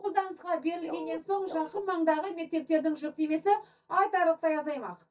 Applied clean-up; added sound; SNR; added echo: neural mask model DeepFilterNet 3.